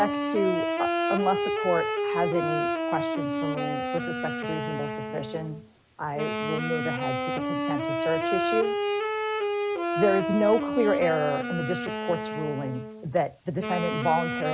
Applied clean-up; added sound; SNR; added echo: none; Wind instrument, woodwind instrument; 0 dB; none.